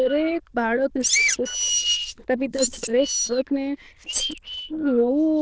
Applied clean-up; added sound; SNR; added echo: neural diffusion model UNIVERSE++.